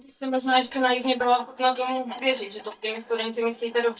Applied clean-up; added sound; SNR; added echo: neural mask model DeepFilterNet 3.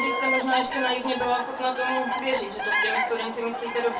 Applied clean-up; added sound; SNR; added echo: none; Bird vocalization, bird call, bird song; 1 dB; reverberation time 0.2 s.